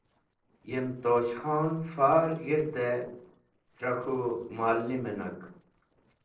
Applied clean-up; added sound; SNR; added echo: neural separator model SepFormer DNS4.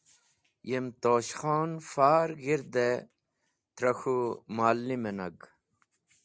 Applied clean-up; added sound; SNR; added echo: none; none; none; none.